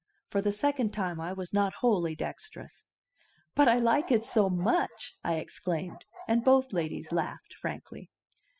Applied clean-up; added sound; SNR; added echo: classical method spectral subtraction.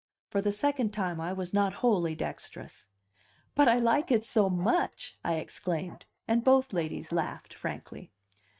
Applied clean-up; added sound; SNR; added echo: neural mask model RNNoise.